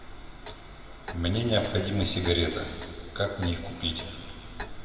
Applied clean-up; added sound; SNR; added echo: none; Clock; 12 dB; reverberation time 2.3 s.